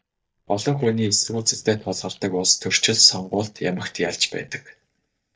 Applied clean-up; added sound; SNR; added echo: neural mask model DeepFilterNet 3.